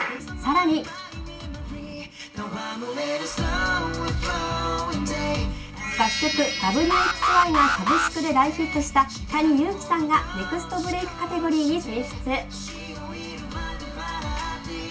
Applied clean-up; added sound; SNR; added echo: none; Alarm; -2 dB; reverberation time 0.2 s.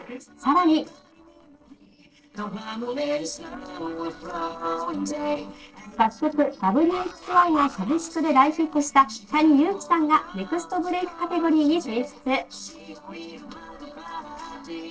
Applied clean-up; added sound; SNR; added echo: neural separator model SepFormer DNS4.